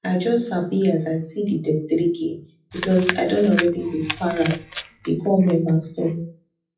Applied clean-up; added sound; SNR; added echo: classical method WPE with log-MMSE.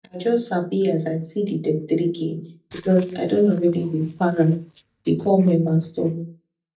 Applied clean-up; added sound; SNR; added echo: neural mask model DeepFilterNet 3.